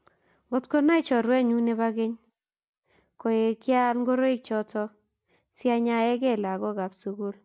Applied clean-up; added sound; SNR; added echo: none; none; none; none.